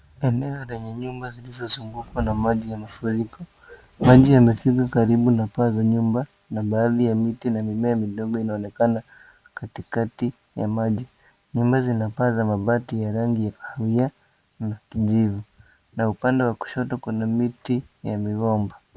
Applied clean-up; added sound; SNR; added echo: none; none; none; none.